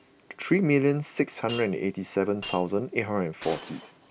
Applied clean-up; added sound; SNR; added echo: none; Shatter; 18 dB; none.